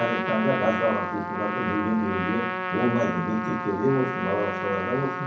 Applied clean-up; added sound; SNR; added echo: none; Trumpet; 3 dB; reverberation time 0.6 s.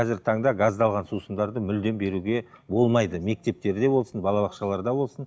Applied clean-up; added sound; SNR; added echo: none; none; none; none.